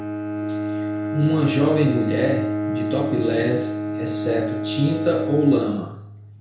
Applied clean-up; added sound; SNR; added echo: none; Bowed string instrument; 3 dB; reverberation time 0.5 s.